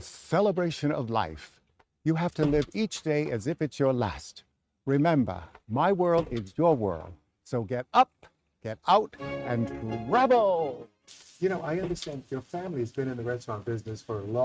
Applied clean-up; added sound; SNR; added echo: neural mask model RNNoise.